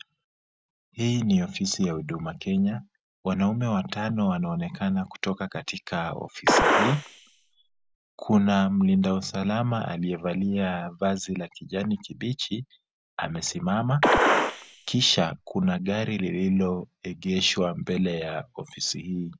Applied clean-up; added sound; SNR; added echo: none; Gunshot, gunfire; -2 dB; none.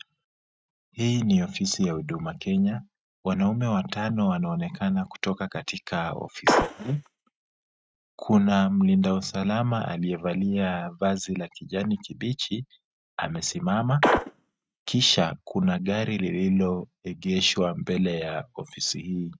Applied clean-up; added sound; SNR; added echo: neural mask model RNNoise.